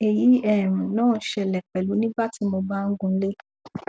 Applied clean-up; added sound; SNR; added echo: none; none; none; none.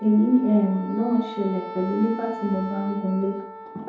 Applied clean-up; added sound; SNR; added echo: none; Wind instrument, woodwind instrument; 13 dB; reverberation time 2.6 s.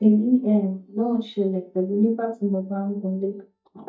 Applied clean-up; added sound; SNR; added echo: neural mask model DeepFilterNet 3.